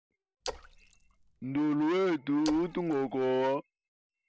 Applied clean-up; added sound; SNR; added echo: none; Splash, splatter; 14 dB; none.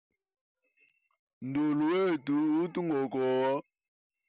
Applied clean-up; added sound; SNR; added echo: none; none; none; none.